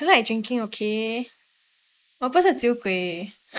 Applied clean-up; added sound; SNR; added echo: neural mask model Resemble Enhance denoiser.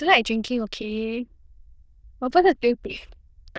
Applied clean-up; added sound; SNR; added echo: neural diffusion model UNIVERSE++.